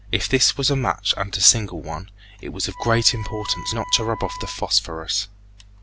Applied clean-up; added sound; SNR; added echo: none; Wind instrument, woodwind instrument; 15 dB; none.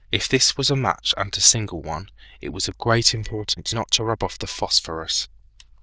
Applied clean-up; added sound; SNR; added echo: neural diffusion model UNIVERSE++.